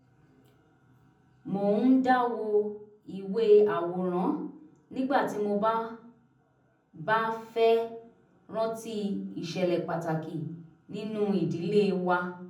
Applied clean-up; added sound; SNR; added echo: none; none; none; reverberation time 0.6 s.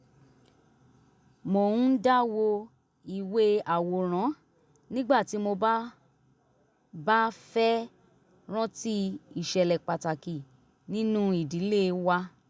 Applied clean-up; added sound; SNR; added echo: none; none; none; none.